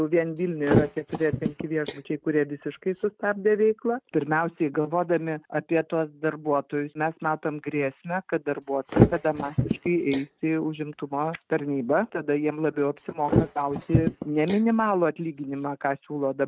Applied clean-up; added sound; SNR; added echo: neural mask model RNNoise.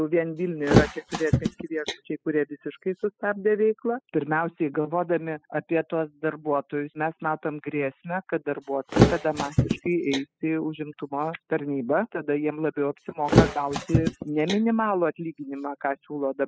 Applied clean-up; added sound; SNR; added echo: classical method spectral subtraction.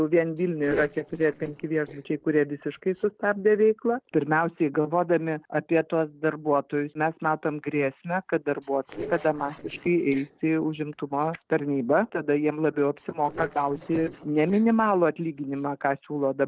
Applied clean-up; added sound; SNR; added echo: neural separator model SepFormer DNS4.